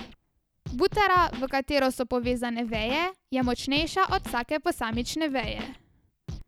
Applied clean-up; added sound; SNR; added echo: none; Scratching (performance technique); 13 dB; none.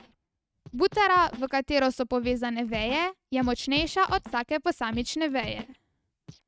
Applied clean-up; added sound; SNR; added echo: neural mask model RNNoise.